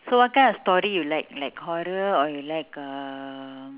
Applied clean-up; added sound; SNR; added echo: none; none; none; none.